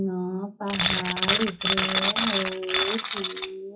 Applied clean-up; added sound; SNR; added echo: classical method WPE with log-MMSE.